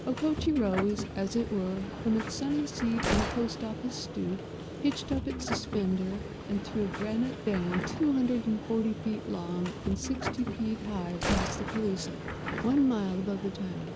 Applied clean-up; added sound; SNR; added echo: none; Subway, metro, underground + Gunshot, gunfire; 5 dB; none.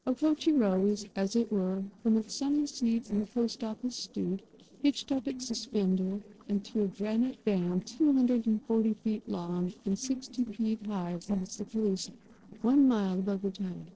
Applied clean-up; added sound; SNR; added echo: neural separator model SepFormer DNS4.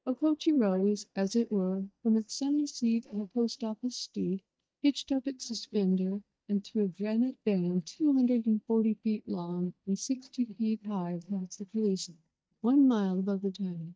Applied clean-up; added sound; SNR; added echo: neural mask model DeepFilterNet 3.